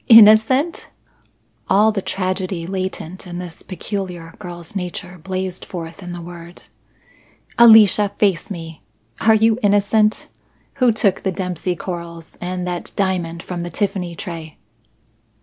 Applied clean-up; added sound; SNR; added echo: none; none; none; none.